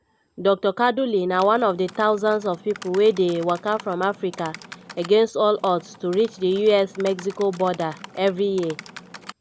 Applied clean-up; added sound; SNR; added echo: none; Typing; 20 dB; none.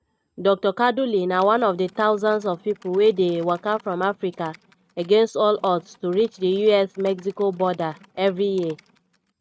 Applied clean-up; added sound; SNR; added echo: neural mask model RNNoise.